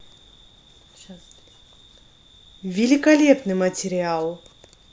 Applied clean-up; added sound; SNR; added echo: none; none; none; none.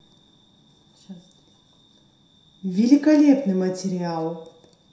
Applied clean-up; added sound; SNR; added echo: none; none; none; reverberation time 0.7 s.